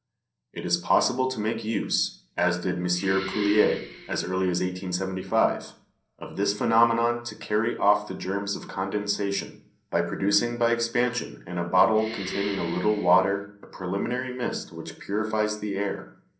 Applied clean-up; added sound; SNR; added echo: none; Breathing; 12 dB; reverberation time 0.6 s.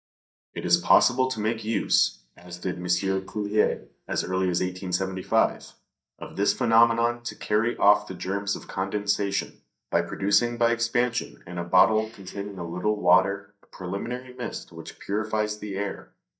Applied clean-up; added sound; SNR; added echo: neural mask model DeepFilterNet 3.